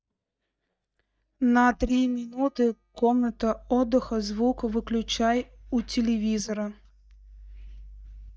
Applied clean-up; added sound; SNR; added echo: neural mask model DeepFilterNet 3.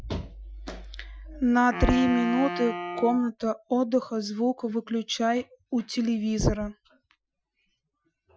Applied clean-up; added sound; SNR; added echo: classical method Wiener filter.